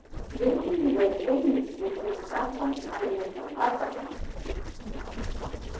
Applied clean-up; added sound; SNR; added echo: neural separator model SepFormer DNS4.